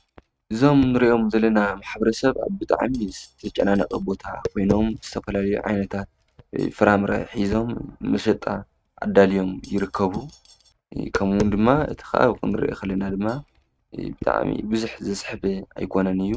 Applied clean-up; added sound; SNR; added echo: neural mask model RNNoise.